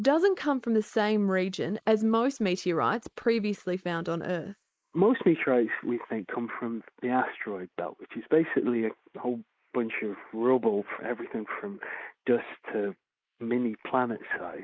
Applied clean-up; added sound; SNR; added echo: neural mask model Resemble Enhance denoiser.